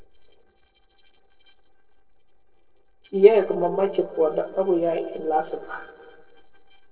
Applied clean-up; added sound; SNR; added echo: neural separator model SepFormer DNS4.